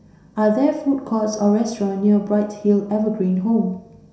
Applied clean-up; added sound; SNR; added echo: none; none; none; reverberation time 0.7 s.